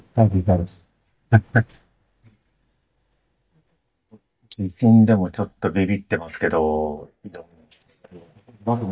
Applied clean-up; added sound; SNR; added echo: neural mask model DeepFilterNet 3.